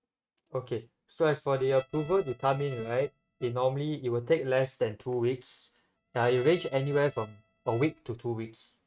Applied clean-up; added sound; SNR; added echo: neural mask model RNNoise.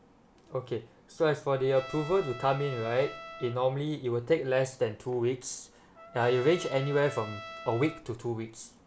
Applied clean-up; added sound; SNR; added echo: none; Trumpet; 16 dB; none.